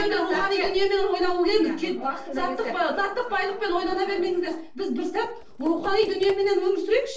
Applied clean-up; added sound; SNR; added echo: neural separator model SepFormer DNS4.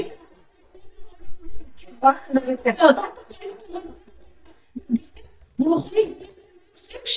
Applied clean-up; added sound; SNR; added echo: neural mask model DeepFilterNet 3.